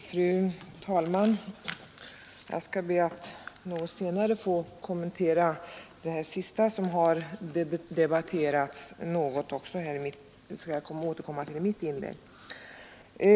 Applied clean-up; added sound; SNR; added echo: none; none; none; none.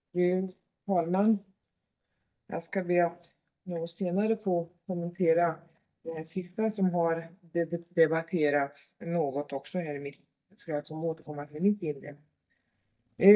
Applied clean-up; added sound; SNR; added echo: neural mask model DeepFilterNet 3.